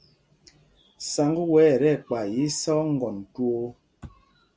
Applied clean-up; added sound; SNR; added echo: none; none; none; none.